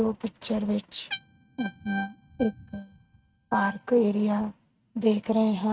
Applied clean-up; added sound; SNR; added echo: neural mask model RNNoise.